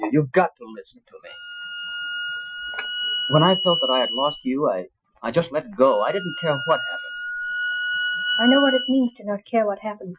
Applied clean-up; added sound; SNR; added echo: classical method Wiener filter.